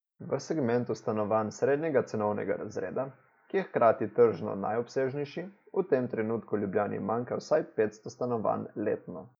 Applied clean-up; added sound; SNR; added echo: none; none; none; none.